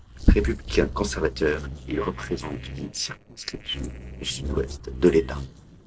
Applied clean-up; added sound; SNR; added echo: neural separator model SepFormer DNS4.